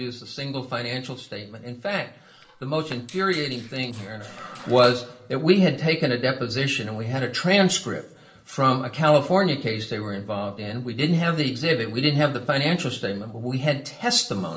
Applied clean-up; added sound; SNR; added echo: neural separator model SepFormer DNS4.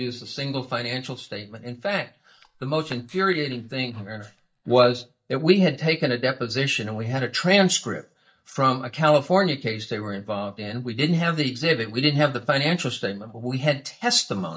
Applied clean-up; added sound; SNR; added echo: neural mask model DeepFilterNet 3.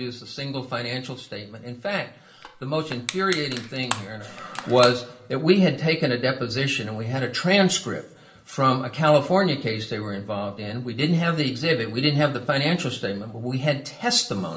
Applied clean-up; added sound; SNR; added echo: none; Crushing; 11 dB; reverberation time 0.4 s.